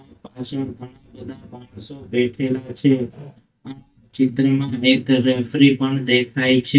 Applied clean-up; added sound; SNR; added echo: neural mask model DeepFilterNet 3.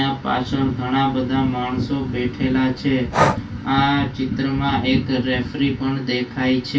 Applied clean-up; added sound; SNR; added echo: none; Breathing; 7 dB; reverberation time 0.2 s.